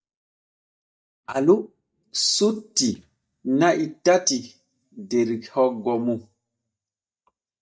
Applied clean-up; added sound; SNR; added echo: neural mask model DeepFilterNet 3.